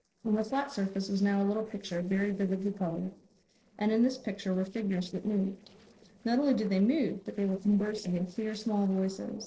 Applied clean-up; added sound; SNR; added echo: neural separator model SepFormer DNS4.